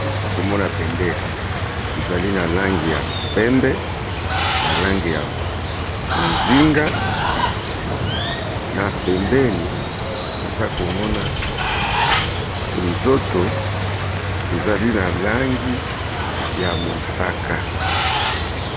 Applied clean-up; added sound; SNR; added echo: none; Water; -3 dB; none.